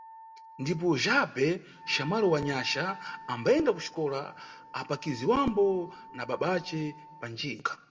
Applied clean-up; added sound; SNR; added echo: none; Wind instrument, woodwind instrument; 18 dB; reverberation time 0.9 s.